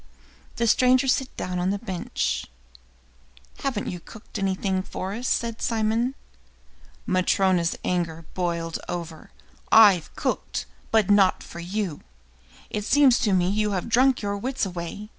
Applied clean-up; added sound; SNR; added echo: none; none; none; none.